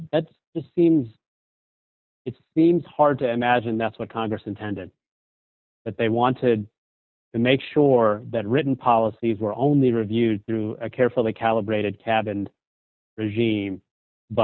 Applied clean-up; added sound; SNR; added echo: none; none; none; none.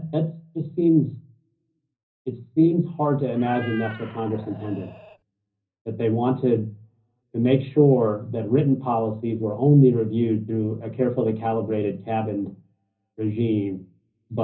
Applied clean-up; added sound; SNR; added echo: none; Meow; 17 dB; reverberation time 0.5 s.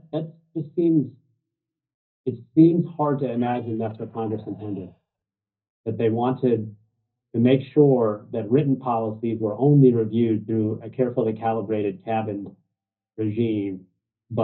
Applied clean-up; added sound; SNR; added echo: neural mask model DeepFilterNet 3.